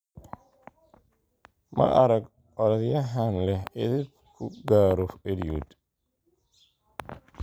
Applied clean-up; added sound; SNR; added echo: none; none; none; none.